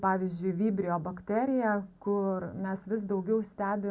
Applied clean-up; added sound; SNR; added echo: none; none; none; none.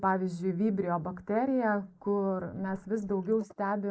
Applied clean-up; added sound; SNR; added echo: neural mask model Resemble Enhance denoiser.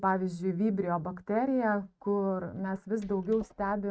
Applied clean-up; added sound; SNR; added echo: neural mask model RNNoise.